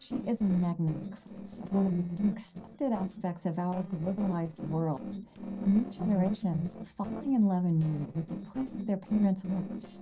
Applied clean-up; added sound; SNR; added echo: neural separator model SepFormer DNS4.